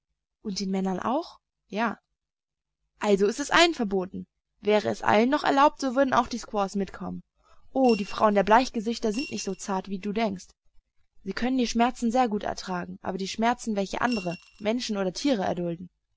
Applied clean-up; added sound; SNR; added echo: none; Coin (dropping) / Glass; 17 dB; none.